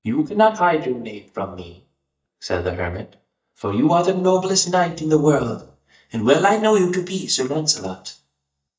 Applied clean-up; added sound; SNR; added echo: neural mask model DeepFilterNet 3.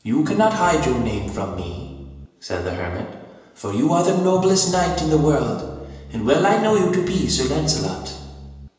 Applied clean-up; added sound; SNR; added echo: none; Piano; 13 dB; reverberation time 1.0 s.